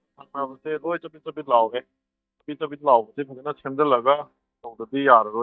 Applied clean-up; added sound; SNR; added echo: neural mask model DeepFilterNet 3.